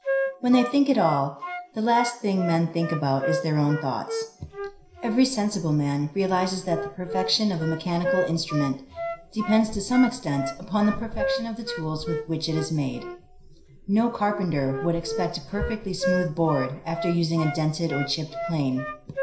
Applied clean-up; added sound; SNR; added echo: none; Wind instrument, woodwind instrument; 8 dB; reverberation time 0.5 s.